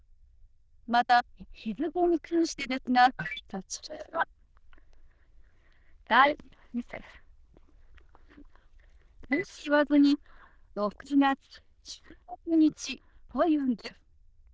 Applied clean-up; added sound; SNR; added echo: neural diffusion model UNIVERSE++.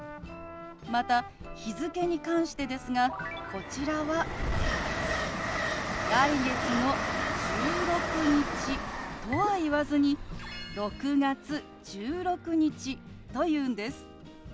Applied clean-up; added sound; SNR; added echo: none; Train; 4 dB; none.